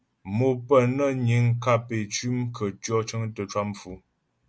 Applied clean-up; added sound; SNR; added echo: none; none; none; none.